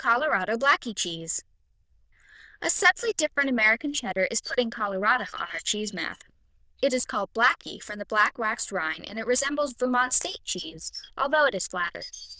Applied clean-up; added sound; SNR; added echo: neural diffusion model UNIVERSE++.